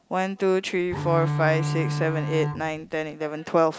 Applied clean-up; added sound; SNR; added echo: none; Bowed string instrument; 2 dB; none.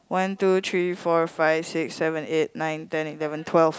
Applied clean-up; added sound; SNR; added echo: none; none; none; none.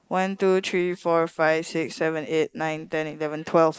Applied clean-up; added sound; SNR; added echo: neural mask model Resemble Enhance denoiser.